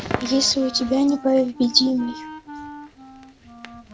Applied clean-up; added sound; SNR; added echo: none; Wind instrument, woodwind instrument + Crackle; 12 dB; none.